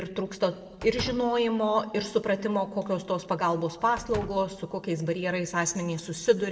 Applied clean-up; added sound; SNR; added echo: none; Slam; 16 dB; reverberation time 1.3 s.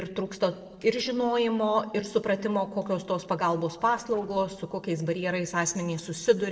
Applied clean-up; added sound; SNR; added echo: neural separator model SepFormer DNS4.